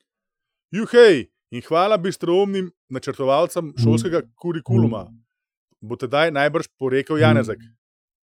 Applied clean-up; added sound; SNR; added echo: classical method Wiener filter.